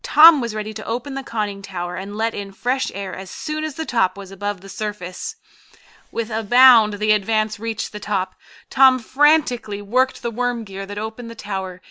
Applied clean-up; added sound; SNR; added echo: none; none; none; none.